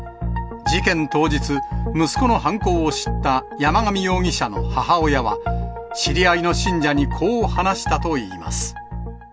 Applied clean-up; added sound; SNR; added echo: none; none; none; none.